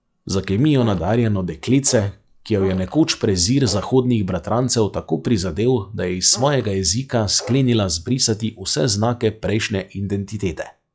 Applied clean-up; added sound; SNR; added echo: classical method log-MMSE.